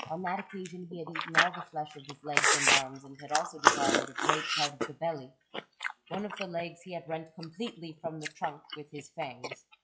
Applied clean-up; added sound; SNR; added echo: classical method log-MMSE.